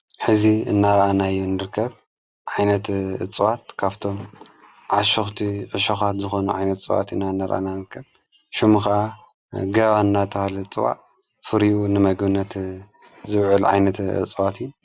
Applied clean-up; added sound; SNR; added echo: none; none; none; none.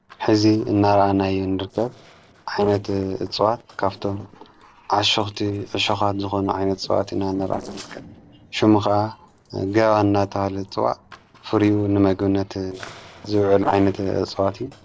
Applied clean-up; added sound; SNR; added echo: neural separator model SepFormer DNS4.